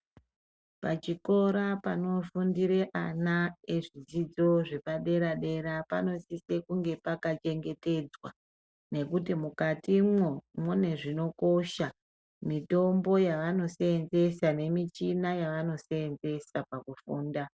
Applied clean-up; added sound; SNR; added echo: none; none; none; none.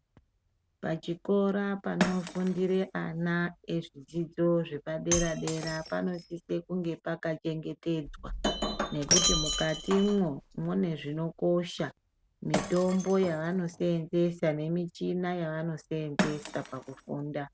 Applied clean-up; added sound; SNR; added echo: none; Shatter; 6 dB; none.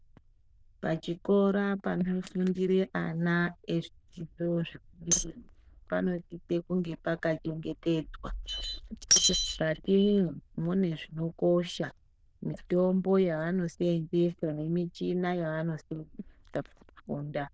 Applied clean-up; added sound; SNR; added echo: neural diffusion model UNIVERSE++.